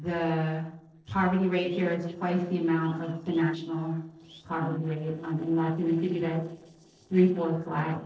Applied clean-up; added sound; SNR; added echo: neural separator model SepFormer DNS4.